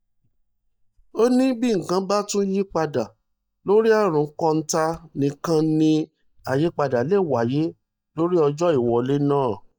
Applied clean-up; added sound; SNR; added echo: neural mask model DeepFilterNet 3.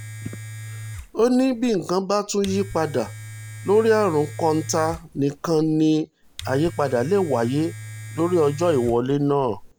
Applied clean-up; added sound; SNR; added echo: none; Domestic sounds, home sounds; 14 dB; none.